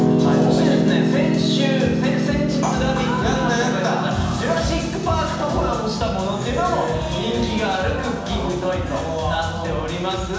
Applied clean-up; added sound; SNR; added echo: none; Piano; 1 dB; reverberation time 1.1 s.